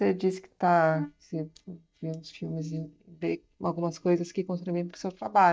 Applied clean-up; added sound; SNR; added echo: neural mask model DeepFilterNet 3.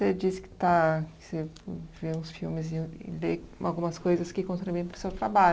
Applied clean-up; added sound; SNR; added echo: none; none; none; none.